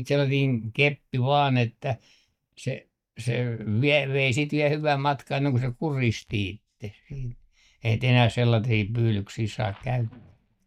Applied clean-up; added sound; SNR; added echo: neural mask model DeepFilterNet 3.